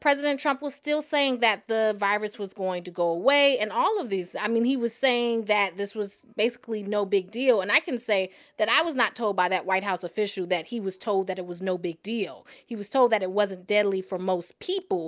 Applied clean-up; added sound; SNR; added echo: none; none; none; none.